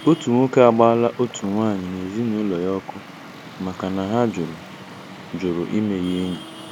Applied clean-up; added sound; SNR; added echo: none; Traffic noise, roadway noise; 17 dB; none.